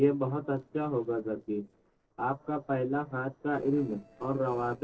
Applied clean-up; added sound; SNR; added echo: neural separator model SepFormer DNS4.